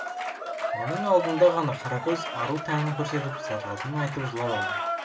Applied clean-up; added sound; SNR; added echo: none; Applause / Cheering; 5 dB; reverberation time 0.2 s.